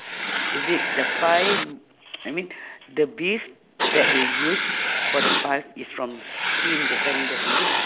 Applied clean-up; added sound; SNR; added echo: none; Writing; -2 dB; none.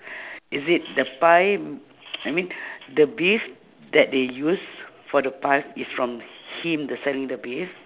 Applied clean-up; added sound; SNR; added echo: none; none; none; none.